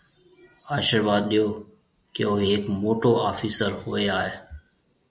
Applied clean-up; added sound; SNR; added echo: none; none; none; none.